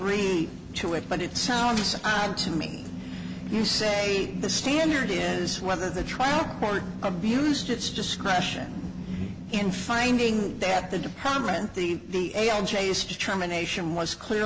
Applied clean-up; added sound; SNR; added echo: none; none; none; none.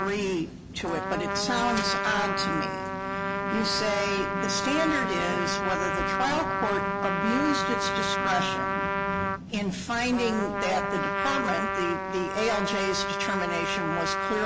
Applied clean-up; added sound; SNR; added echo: none; Trumpet; 0 dB; none.